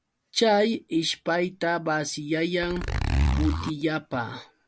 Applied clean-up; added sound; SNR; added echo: none; Zipper (clothing); -1 dB; none.